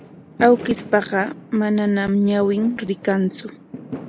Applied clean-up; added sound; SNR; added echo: none; Fireworks; 16 dB; none.